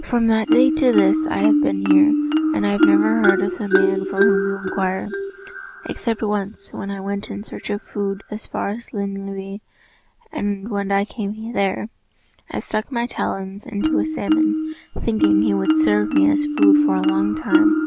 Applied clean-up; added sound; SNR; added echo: none; Marimba, xylophone; -2 dB; none.